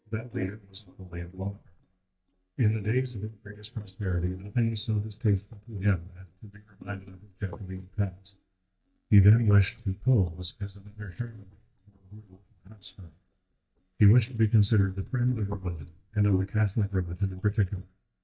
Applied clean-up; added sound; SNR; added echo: neural mask model DeepFilterNet 3.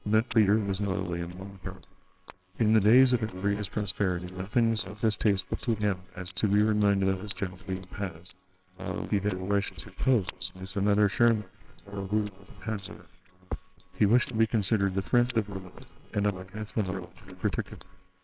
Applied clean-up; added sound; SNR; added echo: neural separator model SepFormer WHAMR!.